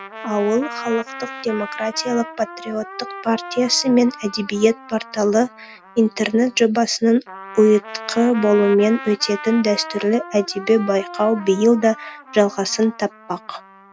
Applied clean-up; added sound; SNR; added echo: none; Trumpet; 15 dB; none.